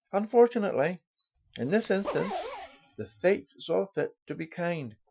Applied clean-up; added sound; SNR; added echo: classical method Wiener filter.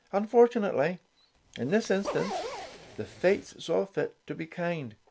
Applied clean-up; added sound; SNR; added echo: none; Zipper (clothing); 11 dB; none.